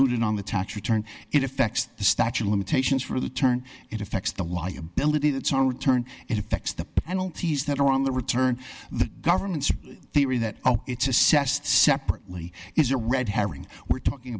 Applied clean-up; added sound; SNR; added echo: none; none; none; none.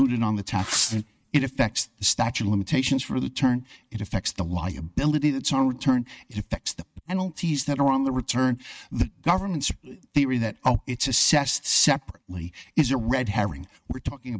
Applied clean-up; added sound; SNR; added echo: neural mask model RNNoise.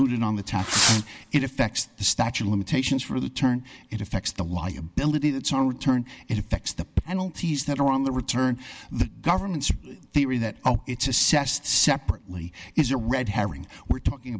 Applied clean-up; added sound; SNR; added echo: none; Fireworks; 2 dB; none.